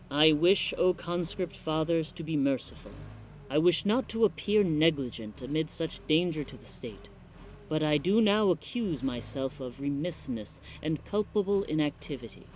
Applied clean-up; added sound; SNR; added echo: none; Accelerating, revving, vroom; 19 dB; none.